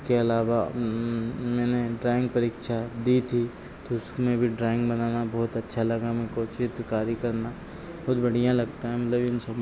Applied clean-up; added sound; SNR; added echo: none; none; none; none.